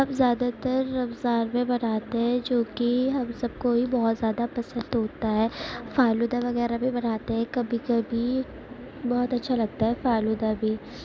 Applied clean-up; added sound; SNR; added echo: none; none; none; none.